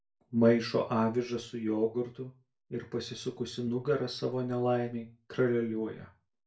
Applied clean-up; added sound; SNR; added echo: none; none; none; reverberation time 0.3 s.